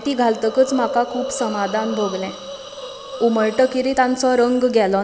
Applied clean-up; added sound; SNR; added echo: none; Hiss; 12 dB; none.